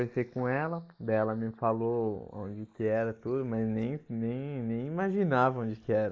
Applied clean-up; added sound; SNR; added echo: neural mask model Resemble Enhance denoiser.